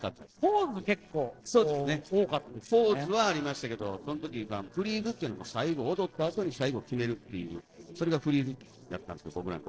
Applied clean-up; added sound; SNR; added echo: neural separator model SepFormer DNS4.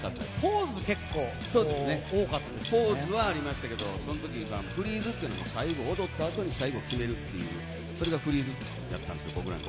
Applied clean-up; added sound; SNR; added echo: none; Liquid; 16 dB; none.